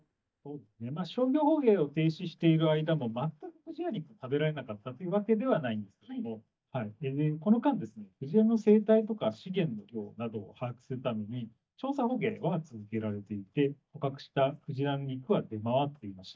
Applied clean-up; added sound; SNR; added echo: neural mask model DeepFilterNet 3.